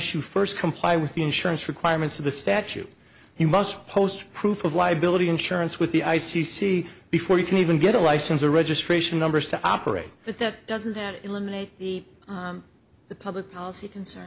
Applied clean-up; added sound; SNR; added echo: none; none; none; none.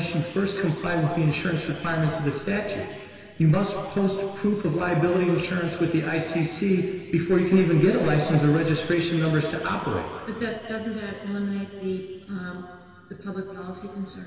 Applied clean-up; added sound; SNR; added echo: none; none; none; reverberation time 2.5 s.